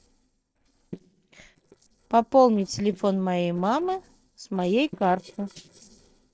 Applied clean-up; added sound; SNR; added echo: neural separator model SepFormer DNS4.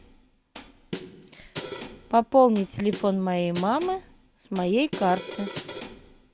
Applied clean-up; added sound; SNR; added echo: none; Snare drum; 11 dB; none.